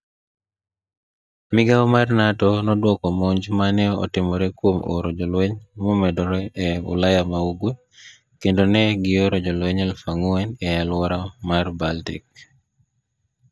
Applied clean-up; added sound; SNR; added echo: neural mask model DeepFilterNet 3.